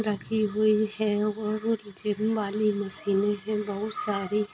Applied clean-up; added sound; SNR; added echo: none; none; none; none.